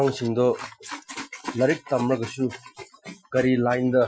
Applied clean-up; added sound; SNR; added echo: classical method Wiener filter.